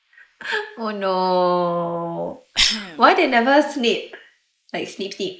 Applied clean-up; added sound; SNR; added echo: neural mask model Resemble Enhance denoiser.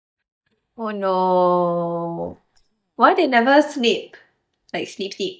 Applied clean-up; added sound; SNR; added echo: neural mask model DeepFilterNet 3.